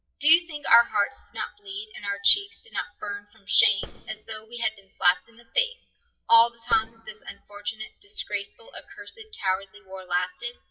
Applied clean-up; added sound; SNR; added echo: classical method WPE with log-MMSE.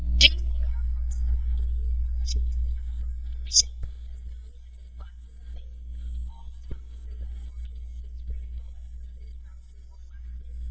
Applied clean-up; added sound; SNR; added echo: neural mask model DeepFilterNet 3.